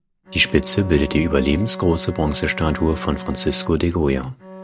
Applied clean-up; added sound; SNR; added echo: none; Bowed string instrument; 14 dB; none.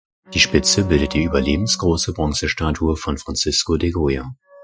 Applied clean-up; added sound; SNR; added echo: classical method Wiener filter.